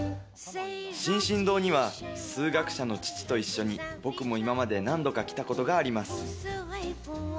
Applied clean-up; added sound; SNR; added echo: none; none; none; none.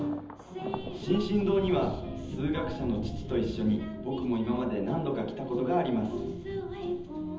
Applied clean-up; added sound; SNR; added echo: none; Thunder; 10 dB; reverberation time 0.8 s.